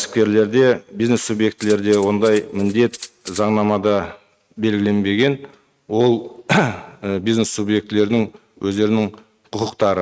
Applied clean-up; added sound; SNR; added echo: neural mask model RNNoise.